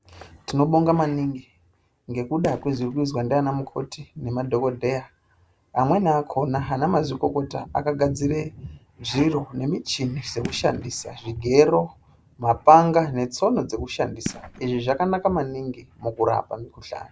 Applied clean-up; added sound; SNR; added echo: none; Fireworks; 15 dB; none.